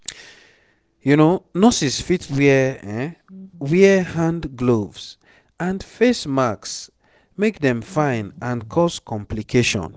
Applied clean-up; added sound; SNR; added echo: neural separator model SepFormer DNS4.